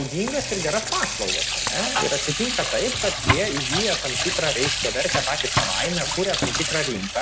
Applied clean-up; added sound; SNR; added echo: none; Sink (filling or washing) / Water tap, faucet; -2 dB; none.